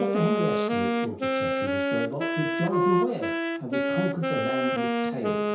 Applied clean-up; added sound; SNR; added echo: none; Wind instrument, woodwind instrument; -5 dB; reverberation time 0.6 s.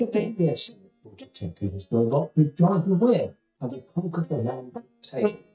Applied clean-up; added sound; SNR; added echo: neural mask model DeepFilterNet 3.